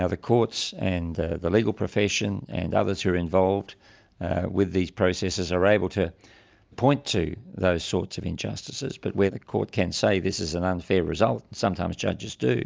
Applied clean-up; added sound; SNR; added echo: none; none; none; none.